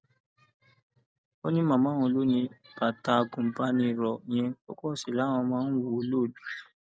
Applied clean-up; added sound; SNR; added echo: none; none; none; none.